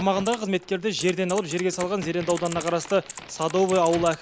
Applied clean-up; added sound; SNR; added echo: none; Typing + Crack; 14 dB; none.